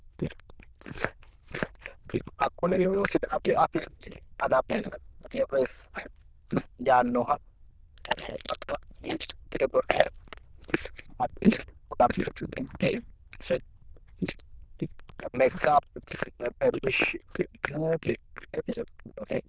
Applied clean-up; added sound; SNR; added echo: neural diffusion model UNIVERSE++.